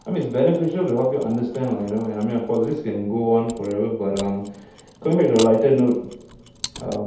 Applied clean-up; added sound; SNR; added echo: none; Mechanisms; 20 dB; reverberation time 0.8 s.